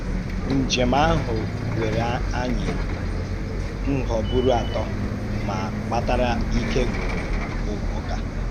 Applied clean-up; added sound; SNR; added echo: none; Bus; -2 dB; none.